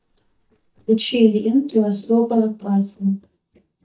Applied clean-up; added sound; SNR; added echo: neural mask model DeepFilterNet 3.